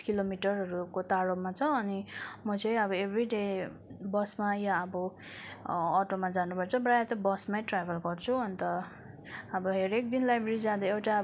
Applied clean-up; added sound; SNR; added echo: none; none; none; none.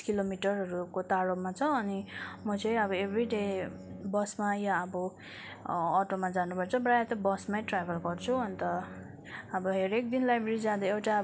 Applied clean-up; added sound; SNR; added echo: none; Bowed string instrument; 19 dB; none.